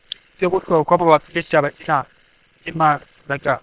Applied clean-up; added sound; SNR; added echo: neural separator model SepFormer WHAM!.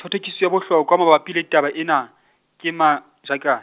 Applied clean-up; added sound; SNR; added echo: none; none; none; none.